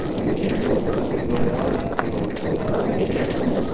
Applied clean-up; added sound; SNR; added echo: neural separator model SepFormer DNS4.